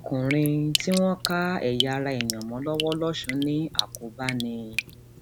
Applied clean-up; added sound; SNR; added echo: none; Drip; 7 dB; none.